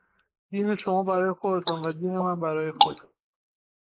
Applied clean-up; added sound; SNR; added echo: neural mask model Resemble Enhance denoiser.